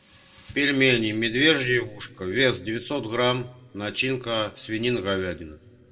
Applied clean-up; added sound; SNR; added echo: none; none; none; reverberation time 0.8 s.